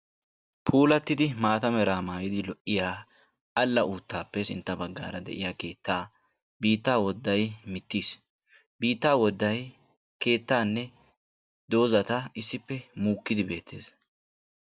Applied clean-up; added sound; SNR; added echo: none; none; none; none.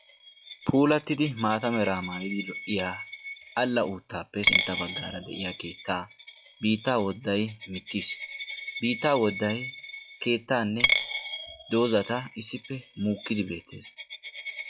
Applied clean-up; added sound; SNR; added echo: classical method log-MMSE.